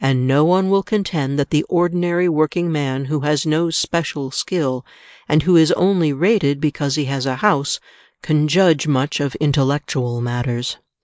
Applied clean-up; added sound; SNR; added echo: neural mask model Resemble Enhance denoiser.